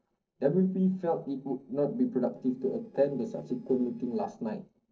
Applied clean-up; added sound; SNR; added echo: neural separator model SepFormer DNS4.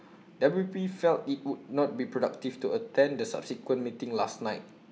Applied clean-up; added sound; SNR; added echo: none; none; none; none.